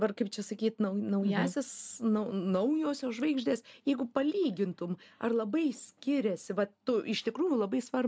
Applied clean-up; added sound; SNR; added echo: none; none; none; none.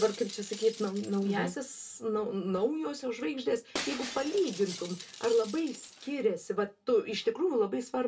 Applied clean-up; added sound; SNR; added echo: none; Shatter; 15 dB; reverberation time 0.2 s.